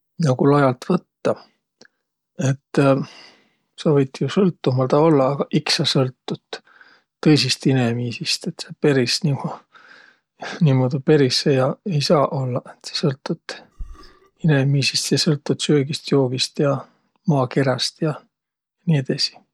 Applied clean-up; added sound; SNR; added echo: none; Burping, eructation; 18 dB; none.